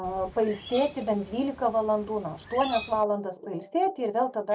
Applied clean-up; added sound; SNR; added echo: none; Bird; 15 dB; none.